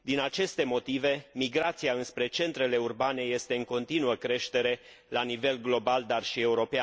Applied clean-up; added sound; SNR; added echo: none; none; none; none.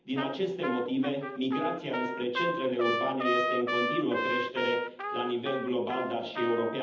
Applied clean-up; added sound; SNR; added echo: none; Trumpet; 3 dB; reverberation time 0.8 s.